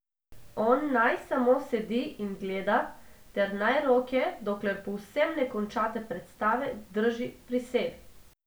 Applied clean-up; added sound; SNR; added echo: none; none; none; none.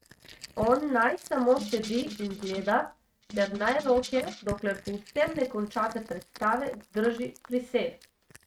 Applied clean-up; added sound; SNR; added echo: neural mask model RNNoise.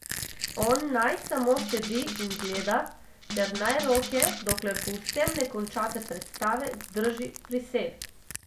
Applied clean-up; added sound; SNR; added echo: none; Rattle (instrument) + Crushing; 7 dB; none.